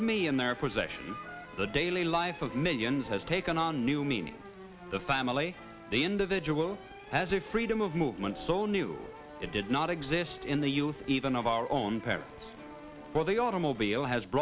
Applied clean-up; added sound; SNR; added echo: none; none; none; none.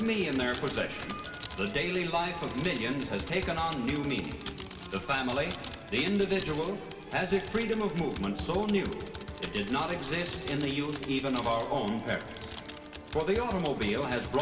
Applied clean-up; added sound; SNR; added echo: none; Typing; 13 dB; reverberation time 2.3 s.